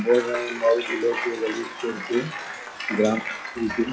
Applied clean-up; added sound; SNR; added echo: classical method log-MMSE.